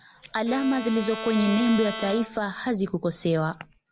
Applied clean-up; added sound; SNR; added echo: none; Bowed string instrument; 11 dB; none.